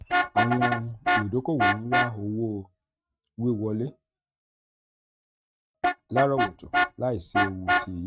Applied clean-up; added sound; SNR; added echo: neural mask model RNNoise.